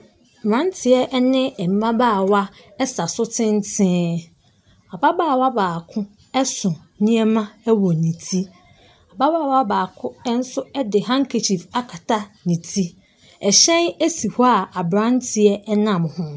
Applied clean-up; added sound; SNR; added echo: none; none; none; none.